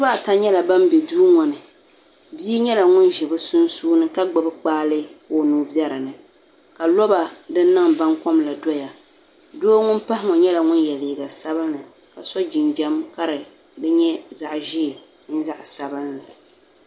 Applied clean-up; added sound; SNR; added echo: none; none; none; none.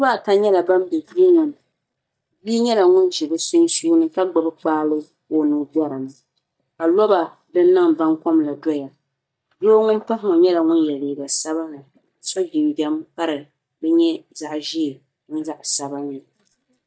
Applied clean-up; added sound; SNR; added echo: neural mask model DeepFilterNet 3.